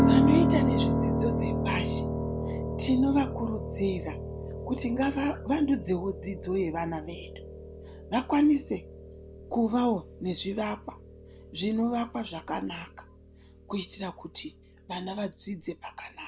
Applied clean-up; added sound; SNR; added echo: none; Piano; 1 dB; none.